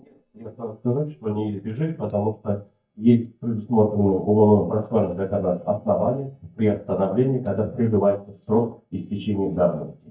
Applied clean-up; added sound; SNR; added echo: neural mask model DeepFilterNet 3.